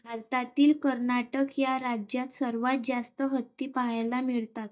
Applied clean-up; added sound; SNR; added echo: neural mask model DeepFilterNet 3.